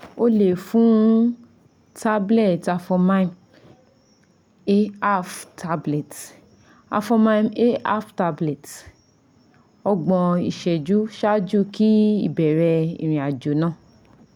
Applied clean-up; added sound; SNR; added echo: none; none; none; none.